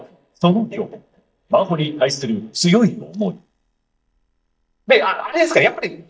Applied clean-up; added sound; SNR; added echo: neural mask model DeepFilterNet 3.